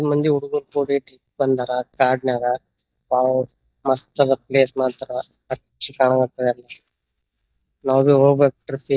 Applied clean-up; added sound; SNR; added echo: neural mask model DeepFilterNet 3.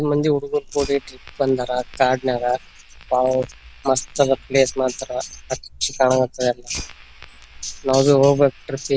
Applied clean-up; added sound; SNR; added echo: none; Fire; 19 dB; none.